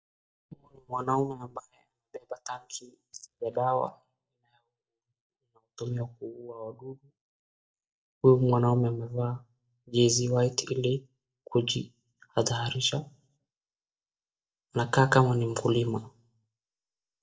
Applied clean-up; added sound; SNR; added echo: neural mask model DeepFilterNet 3.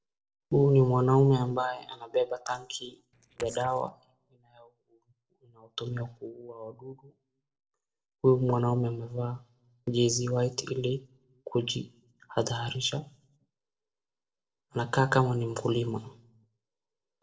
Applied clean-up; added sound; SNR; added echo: neural separator model SepFormer DNS4.